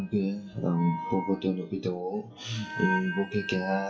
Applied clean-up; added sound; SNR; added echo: classical method WPE with log-MMSE.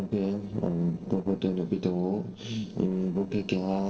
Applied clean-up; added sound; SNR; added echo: neural separator model SepFormer DNS4.